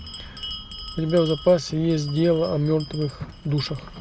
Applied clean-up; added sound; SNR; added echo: none; Bell; 15 dB; none.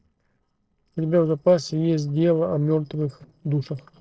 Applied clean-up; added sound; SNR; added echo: neural separator model SepFormer DNS4.